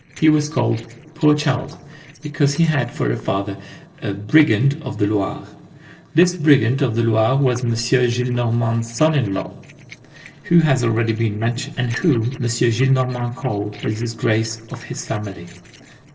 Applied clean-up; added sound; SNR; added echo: neural separator model SepFormer DNS4.